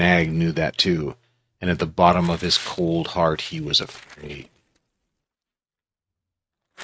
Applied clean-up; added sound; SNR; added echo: neural mask model RNNoise.